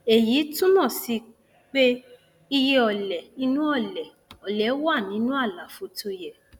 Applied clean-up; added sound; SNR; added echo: none; none; none; none.